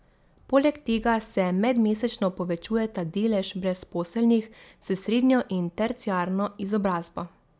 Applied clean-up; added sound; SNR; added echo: none; none; none; none.